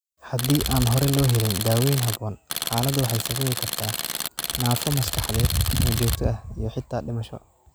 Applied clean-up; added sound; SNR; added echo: none; Tools; 5 dB; none.